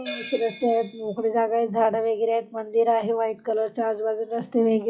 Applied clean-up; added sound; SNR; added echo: classical method log-MMSE.